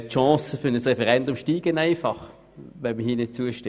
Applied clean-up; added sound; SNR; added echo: none; none; none; none.